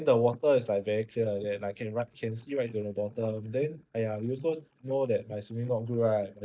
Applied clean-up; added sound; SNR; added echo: neural mask model DeepFilterNet 3.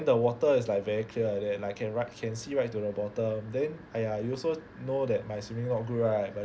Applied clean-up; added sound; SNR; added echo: none; none; none; none.